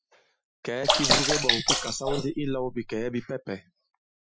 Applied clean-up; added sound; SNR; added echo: classical method Wiener filter.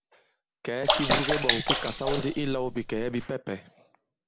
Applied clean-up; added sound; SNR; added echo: none; Sink (filling or washing) / Water / Splash, splatter; -5 dB; none.